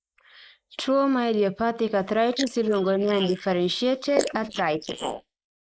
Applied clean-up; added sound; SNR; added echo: neural mask model Resemble Enhance denoiser.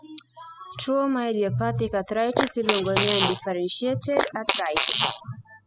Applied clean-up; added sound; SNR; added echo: classical method spectral subtraction.